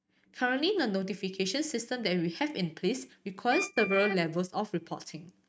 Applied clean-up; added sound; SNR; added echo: neural mask model RNNoise.